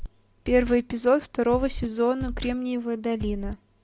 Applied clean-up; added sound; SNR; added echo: none; Scratching (performance technique); 11 dB; none.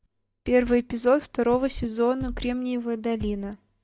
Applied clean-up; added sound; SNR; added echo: neural mask model DeepFilterNet 3.